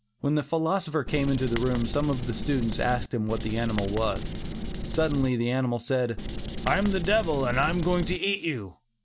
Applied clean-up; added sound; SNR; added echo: none; Writing; 5 dB; none.